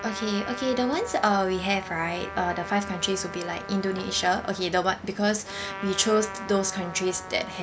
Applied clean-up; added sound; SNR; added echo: none; Trumpet; 12 dB; none.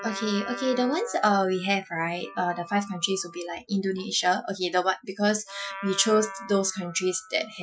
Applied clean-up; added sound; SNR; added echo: classical method Wiener filter.